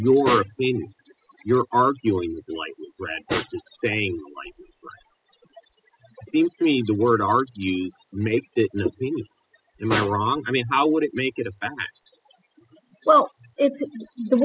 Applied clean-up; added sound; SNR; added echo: classical method spectral subtraction.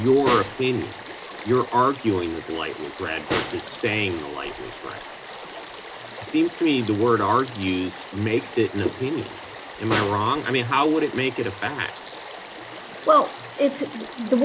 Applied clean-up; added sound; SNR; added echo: none; Snare drum + Stream / Frog; 10 dB; none.